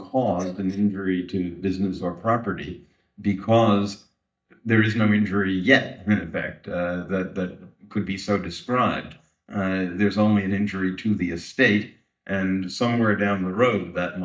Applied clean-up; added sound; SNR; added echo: neural mask model DeepFilterNet 3.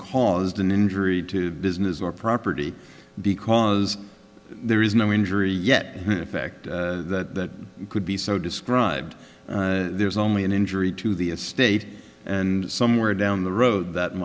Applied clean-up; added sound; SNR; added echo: none; none; none; none.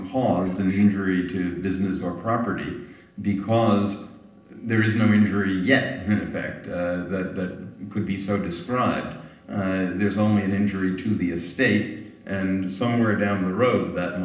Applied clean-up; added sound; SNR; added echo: neural separator model SepFormer DNS4.